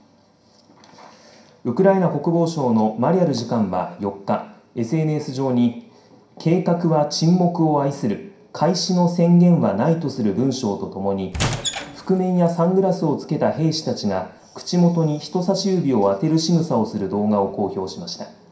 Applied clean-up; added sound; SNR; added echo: none; Squeak / Wood; 7 dB; reverberation time 0.5 s.